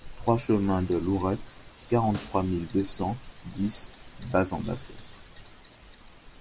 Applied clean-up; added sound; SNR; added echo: none; Snare drum; 20 dB; none.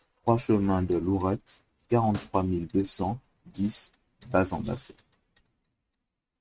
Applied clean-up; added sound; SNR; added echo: neural mask model RNNoise.